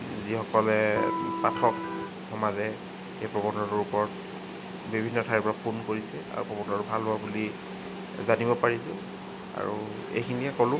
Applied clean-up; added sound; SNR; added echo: none; Electric guitar; 3 dB; none.